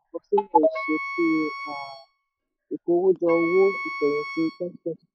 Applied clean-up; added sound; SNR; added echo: classical method log-MMSE.